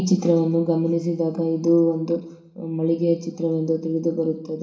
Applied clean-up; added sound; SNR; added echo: none; none; none; reverberation time 0.7 s.